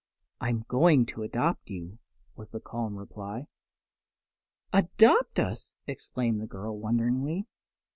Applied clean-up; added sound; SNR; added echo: none; none; none; none.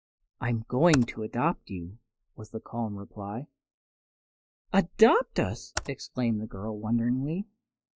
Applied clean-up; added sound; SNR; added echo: classical method log-MMSE.